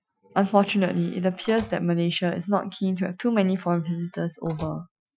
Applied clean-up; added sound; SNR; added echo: classical method Wiener filter.